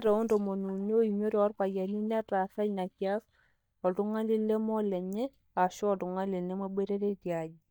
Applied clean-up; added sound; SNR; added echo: neural mask model DeepFilterNet 3.